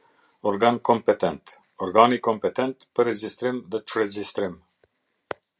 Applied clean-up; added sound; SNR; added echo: none; none; none; none.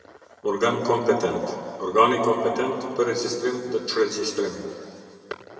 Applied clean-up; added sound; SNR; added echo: none; none; none; reverberation time 2.5 s.